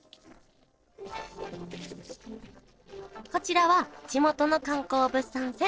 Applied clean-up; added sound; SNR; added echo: neural separator model SepFormer DNS4.